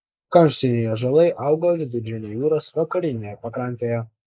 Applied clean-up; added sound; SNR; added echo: neural mask model Resemble Enhance denoiser.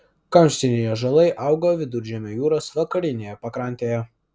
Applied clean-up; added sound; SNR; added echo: none; none; none; none.